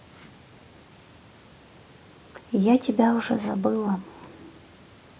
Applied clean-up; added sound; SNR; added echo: none; none; none; none.